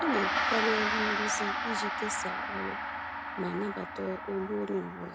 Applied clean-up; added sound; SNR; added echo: none; Gong; -2 dB; none.